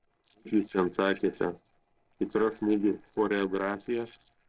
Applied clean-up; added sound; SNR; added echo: neural separator model SepFormer DNS4.